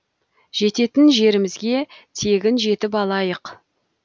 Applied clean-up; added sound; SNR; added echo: none; none; none; none.